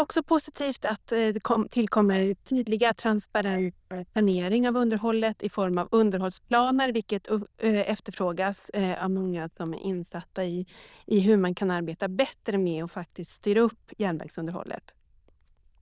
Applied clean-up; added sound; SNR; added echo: neural diffusion model UNIVERSE++.